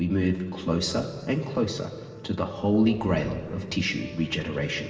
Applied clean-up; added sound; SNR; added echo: none; Dog; 17 dB; reverberation time 1.9 s.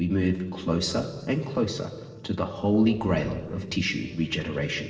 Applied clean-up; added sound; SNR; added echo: neural separator model SepFormer DNS4.